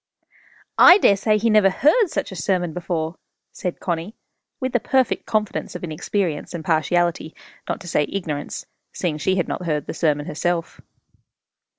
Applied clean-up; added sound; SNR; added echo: none; none; none; none.